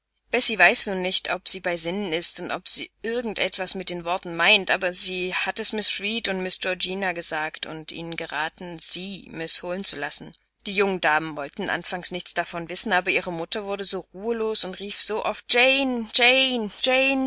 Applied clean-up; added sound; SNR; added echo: none; none; none; none.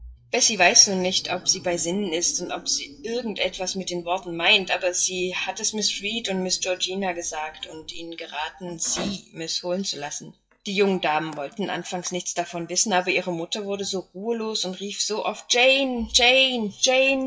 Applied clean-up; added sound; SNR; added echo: classical method WPE with log-MMSE.